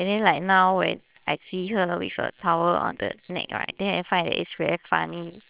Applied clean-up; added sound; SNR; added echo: neural separator model SepFormer WHAMR!.